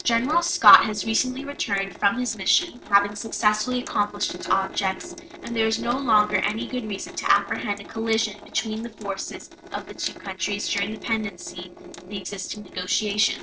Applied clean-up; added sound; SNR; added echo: neural separator model SepFormer DNS4.